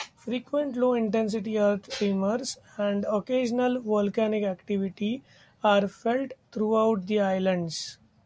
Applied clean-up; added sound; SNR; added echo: none; none; none; none.